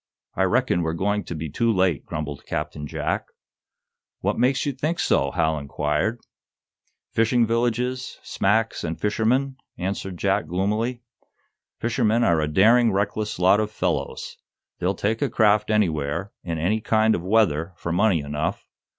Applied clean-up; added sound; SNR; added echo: none; none; none; none.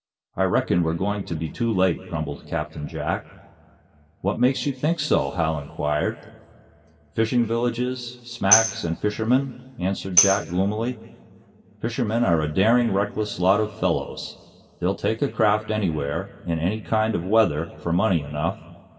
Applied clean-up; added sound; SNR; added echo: none; Tambourine; 3 dB; reverberation time 2.8 s.